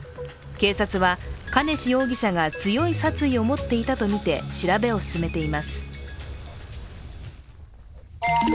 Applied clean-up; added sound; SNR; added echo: none; Fire; 17 dB; none.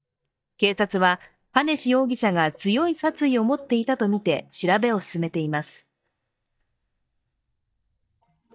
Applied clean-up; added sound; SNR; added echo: neural mask model DeepFilterNet 3.